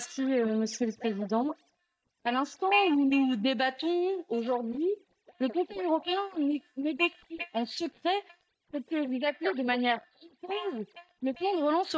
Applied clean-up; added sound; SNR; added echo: neural mask model DeepFilterNet 3.